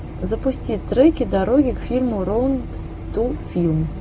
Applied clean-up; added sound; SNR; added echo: none; none; none; none.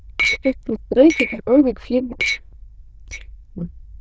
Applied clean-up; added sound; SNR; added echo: neural diffusion model UNIVERSE++.